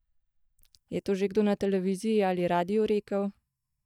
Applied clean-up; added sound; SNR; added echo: neural mask model DeepFilterNet 3.